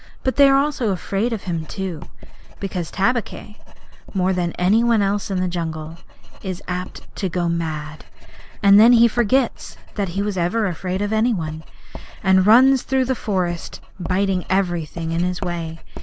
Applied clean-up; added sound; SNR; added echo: none; Writing; 9 dB; none.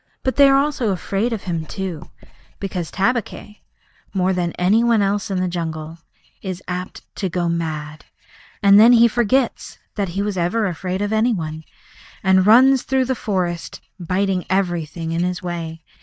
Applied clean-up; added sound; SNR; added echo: neural mask model DeepFilterNet 3.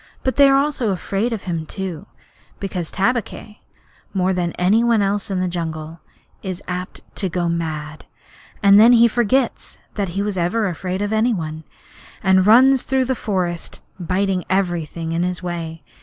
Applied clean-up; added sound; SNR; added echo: none; none; none; none.